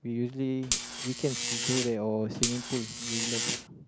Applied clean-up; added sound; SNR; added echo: none; Buzz; 0 dB; none.